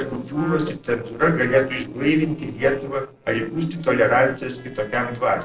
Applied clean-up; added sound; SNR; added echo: neural separator model SepFormer DNS4.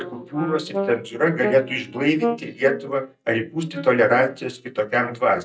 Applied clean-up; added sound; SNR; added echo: neural mask model DeepFilterNet 3.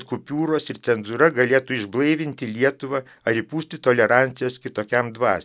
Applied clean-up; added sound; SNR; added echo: none; none; none; none.